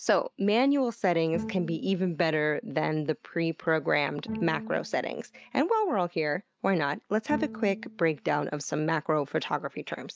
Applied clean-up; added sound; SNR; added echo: neural mask model RNNoise.